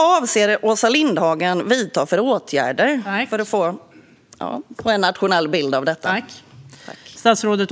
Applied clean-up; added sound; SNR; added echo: none; none; none; none.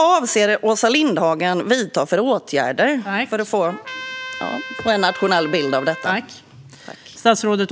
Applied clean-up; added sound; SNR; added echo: none; Trumpet; 13 dB; none.